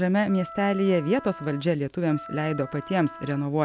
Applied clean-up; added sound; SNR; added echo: none; Wind instrument, woodwind instrument; 17 dB; none.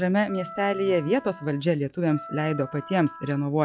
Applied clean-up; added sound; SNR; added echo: classical method log-MMSE.